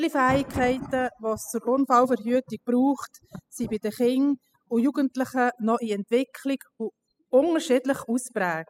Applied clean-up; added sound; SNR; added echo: classical method spectral subtraction.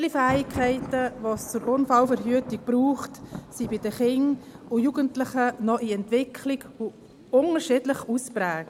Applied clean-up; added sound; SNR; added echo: none; Thunder; 16 dB; none.